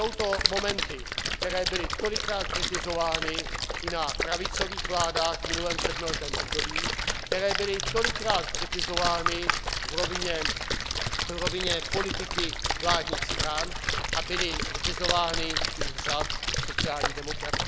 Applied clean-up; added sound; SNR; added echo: none; Splash, splatter; -3 dB; none.